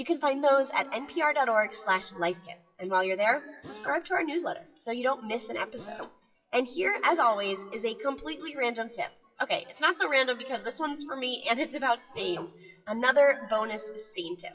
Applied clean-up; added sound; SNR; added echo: classical method WPE with log-MMSE.